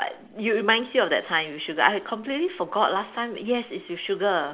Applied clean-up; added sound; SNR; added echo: none; none; none; none.